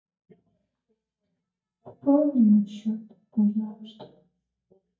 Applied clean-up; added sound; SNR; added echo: neural mask model DeepFilterNet 3.